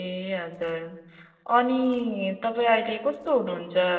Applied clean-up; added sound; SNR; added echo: neural separator model SepFormer DNS4.